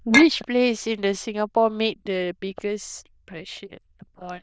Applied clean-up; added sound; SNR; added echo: neural diffusion model UNIVERSE++.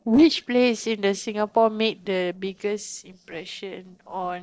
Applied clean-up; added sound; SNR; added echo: neural separator model SepFormer DNS4.